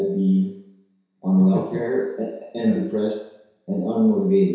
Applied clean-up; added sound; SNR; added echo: none; none; none; reverberation time 0.7 s.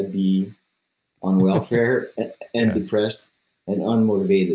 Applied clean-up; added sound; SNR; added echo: none; none; none; none.